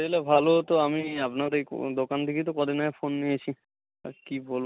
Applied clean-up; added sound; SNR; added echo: none; none; none; none.